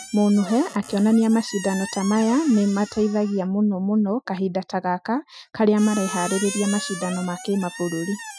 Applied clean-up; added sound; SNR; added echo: classical method Wiener filter.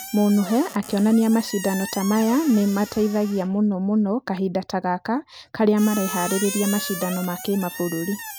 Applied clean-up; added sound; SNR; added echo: none; Squeak; 13 dB; none.